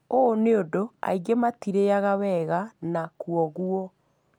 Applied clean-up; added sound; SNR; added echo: none; none; none; none.